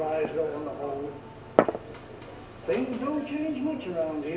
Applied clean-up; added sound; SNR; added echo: none; Glass; 2 dB; reverberation time 0.9 s.